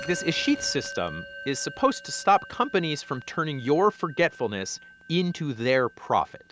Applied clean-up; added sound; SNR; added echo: none; Fire + Musical instrument; 16 dB; none.